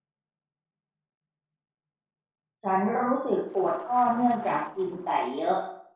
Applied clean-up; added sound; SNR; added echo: neural separator model SepFormer DNS4.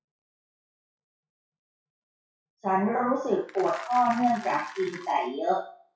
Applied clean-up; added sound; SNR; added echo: classical method WPE with log-MMSE.